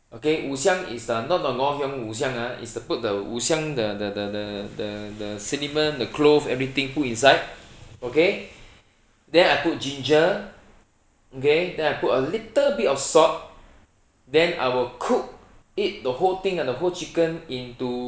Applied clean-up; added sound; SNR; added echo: none; none; none; none.